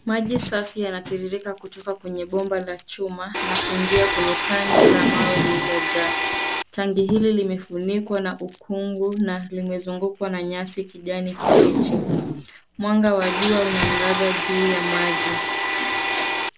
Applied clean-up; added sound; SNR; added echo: none; Packing tape, duct tape + Domestic sounds, home sounds; 0 dB; none.